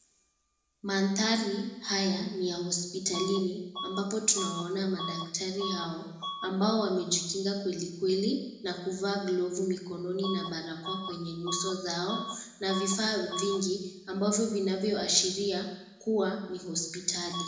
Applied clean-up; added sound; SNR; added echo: none; Bus / Alarm; 13 dB; reverberation time 0.9 s.